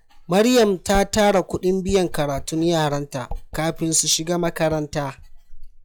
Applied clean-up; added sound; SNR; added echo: classical method log-MMSE.